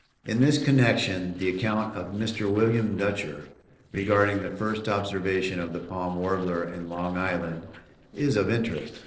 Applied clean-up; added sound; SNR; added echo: neural separator model SepFormer DNS4.